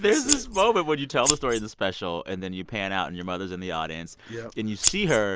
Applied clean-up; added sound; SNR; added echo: none; Scissors; 1 dB; none.